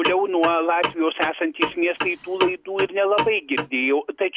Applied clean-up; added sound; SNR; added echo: none; Clock; 6 dB; none.